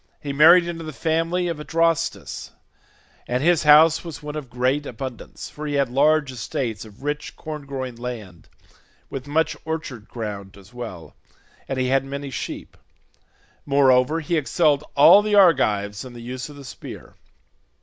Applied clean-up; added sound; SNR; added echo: none; none; none; none.